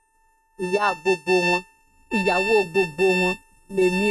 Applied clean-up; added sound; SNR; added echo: neural mask model RNNoise.